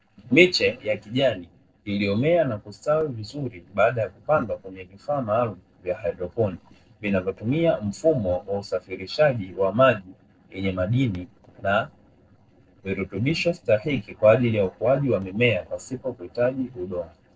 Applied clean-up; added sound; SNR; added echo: neural separator model SepFormer DNS4.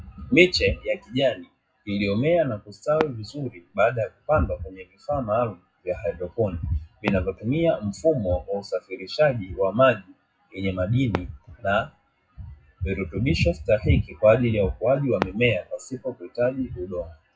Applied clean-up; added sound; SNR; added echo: classical method WPE with log-MMSE.